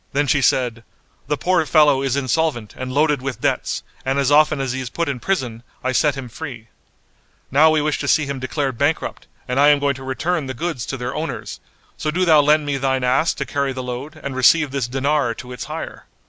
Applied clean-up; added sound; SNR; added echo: none; none; none; none.